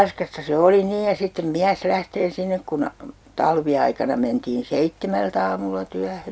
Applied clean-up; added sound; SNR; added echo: none; none; none; none.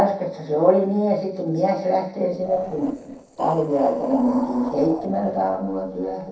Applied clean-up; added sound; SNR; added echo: neural separator model SepFormer DNS4.